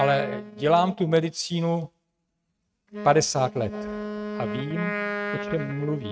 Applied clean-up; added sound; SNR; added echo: neural mask model RNNoise.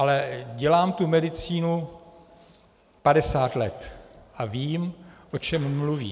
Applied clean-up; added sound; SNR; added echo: none; none; none; none.